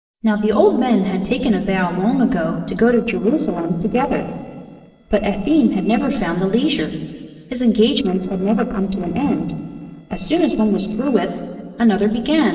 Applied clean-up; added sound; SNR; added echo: neural separator model SepFormer DNS4.